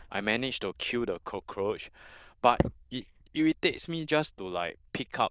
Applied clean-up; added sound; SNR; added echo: neural diffusion model UNIVERSE++.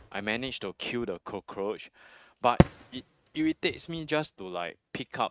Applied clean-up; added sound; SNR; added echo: neural mask model RNNoise.